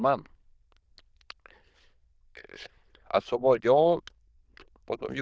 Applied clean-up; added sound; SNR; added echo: neural diffusion model UNIVERSE++.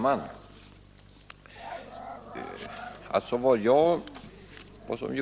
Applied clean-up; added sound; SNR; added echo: none; Growling; 17 dB; none.